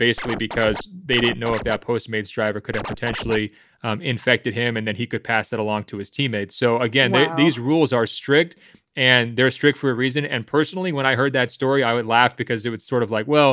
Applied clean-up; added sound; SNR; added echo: none; Scratching (performance technique); 10 dB; none.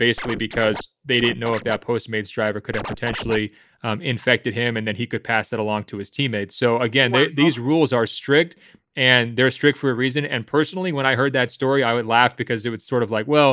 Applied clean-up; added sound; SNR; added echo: neural mask model Resemble Enhance denoiser.